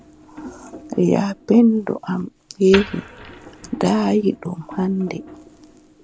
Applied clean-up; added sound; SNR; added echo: none; Wood; 16 dB; none.